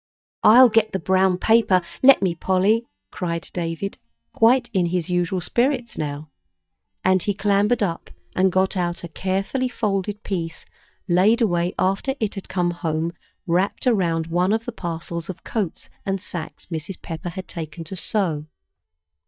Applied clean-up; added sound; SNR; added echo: neural mask model DeepFilterNet 3.